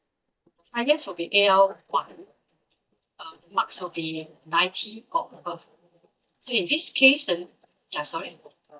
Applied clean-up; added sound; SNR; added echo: neural mask model DeepFilterNet 3.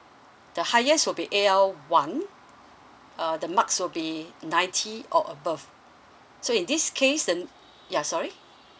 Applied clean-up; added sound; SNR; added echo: none; none; none; none.